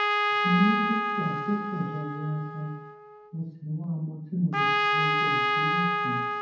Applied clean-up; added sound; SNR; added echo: none; Trumpet; -3 dB; reverberation time 0.9 s.